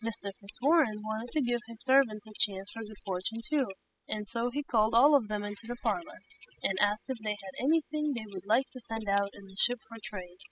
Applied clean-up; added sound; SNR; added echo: classical method spectral subtraction.